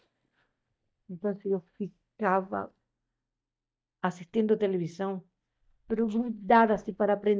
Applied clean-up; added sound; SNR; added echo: neural mask model DeepFilterNet 3.